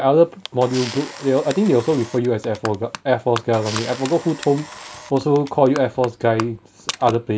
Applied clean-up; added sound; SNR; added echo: none; Camera; 17 dB; none.